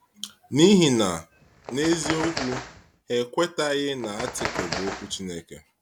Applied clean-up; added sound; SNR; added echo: none; Bird; 9 dB; none.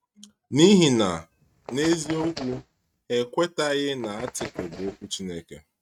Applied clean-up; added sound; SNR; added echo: neural mask model RNNoise.